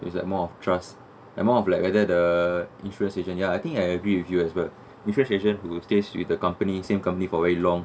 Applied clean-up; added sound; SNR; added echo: none; none; none; none.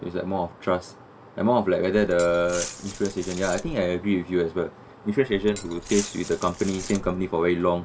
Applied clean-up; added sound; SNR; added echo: none; Glass; 13 dB; none.